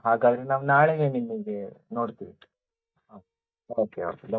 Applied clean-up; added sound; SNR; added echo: neural mask model DeepFilterNet 3.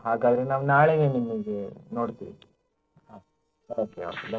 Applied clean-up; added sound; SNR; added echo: neural separator model SepFormer DNS4.